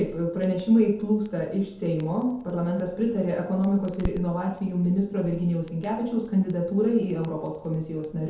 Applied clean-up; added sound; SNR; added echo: none; Crackle; 18 dB; reverberation time 0.8 s.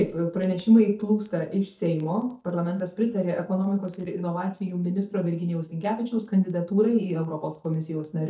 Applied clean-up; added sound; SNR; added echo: neural mask model DeepFilterNet 3.